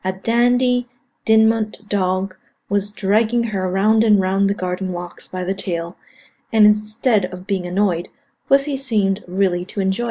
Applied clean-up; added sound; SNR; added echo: none; none; none; none.